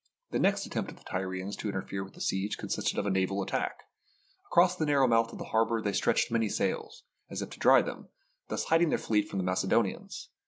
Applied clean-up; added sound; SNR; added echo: none; none; none; none.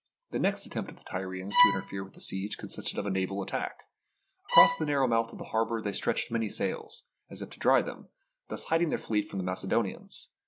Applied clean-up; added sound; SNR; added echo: none; Bowed string instrument; -3 dB; none.